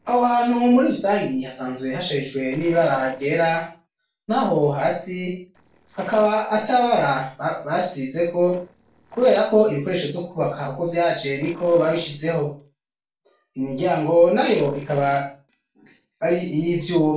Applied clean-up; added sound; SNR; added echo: neural separator model SepFormer DNS4.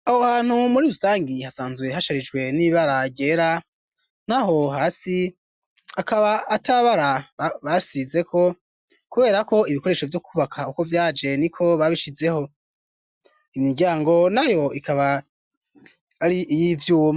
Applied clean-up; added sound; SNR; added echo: none; none; none; none.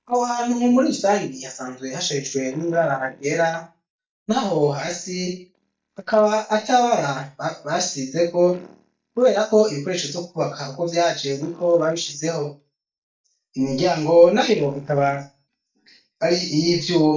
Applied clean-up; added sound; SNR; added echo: neural mask model DeepFilterNet 3.